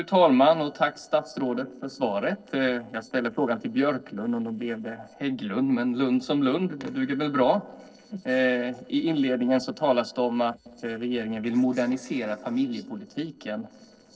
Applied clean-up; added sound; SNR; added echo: neural separator model SepFormer DNS4.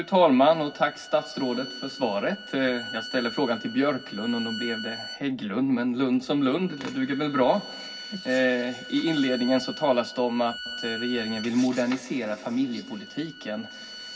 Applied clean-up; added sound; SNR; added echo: none; Bowed string instrument; 14 dB; reverberation time 0.4 s.